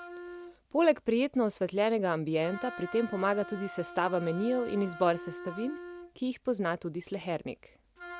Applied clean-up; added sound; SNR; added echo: none; Wind instrument, woodwind instrument; 15 dB; none.